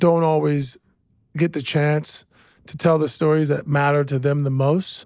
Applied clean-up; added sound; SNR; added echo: none; none; none; none.